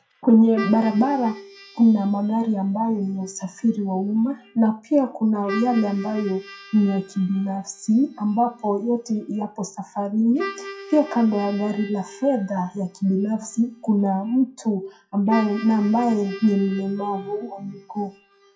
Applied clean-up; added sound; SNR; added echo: classical method WPE with log-MMSE.